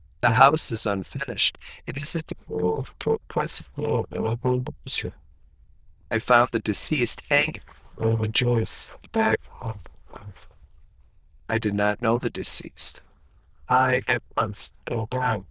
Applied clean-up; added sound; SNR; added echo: neural diffusion model UNIVERSE++.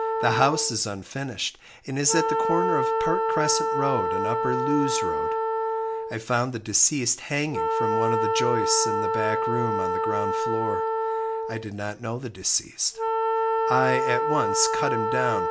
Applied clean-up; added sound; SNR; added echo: none; Wind instrument, woodwind instrument; -2 dB; none.